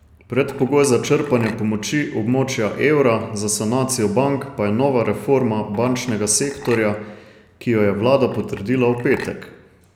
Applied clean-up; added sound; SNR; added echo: none; Chink, clink; 20 dB; none.